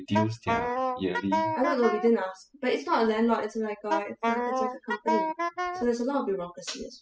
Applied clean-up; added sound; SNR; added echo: classical method spectral subtraction.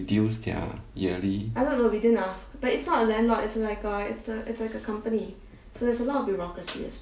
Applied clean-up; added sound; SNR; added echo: none; none; none; none.